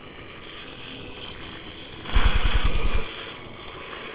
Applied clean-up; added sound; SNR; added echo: neural separator model SepFormer WHAMR!.